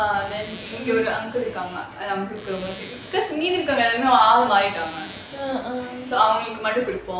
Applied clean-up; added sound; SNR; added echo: none; Zipper (clothing); 18 dB; none.